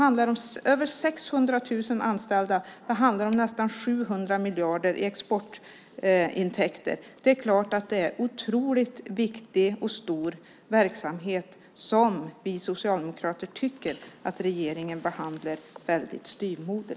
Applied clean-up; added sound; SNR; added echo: none; none; none; none.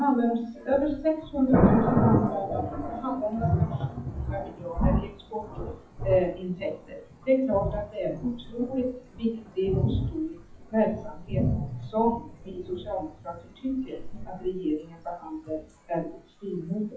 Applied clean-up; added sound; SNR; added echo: classical method WPE with log-MMSE.